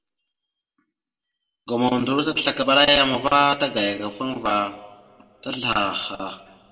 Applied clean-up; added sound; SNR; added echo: none; none; none; reverberation time 1.4 s.